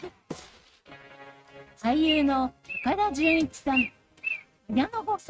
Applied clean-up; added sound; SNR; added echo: neural mask model RNNoise.